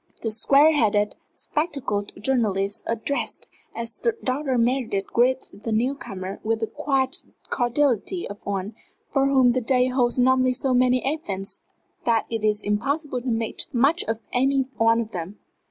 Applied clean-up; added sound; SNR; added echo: none; none; none; none.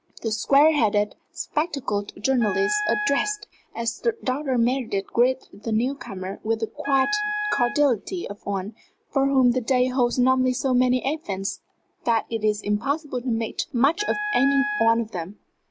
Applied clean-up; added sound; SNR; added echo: none; Wind instrument, woodwind instrument; 7 dB; none.